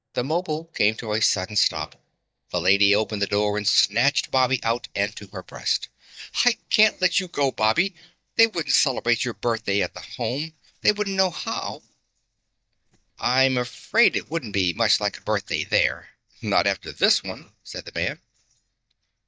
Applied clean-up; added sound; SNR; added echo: neural mask model DeepFilterNet 3.